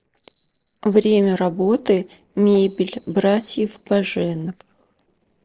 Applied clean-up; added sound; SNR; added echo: neural separator model SepFormer DNS4.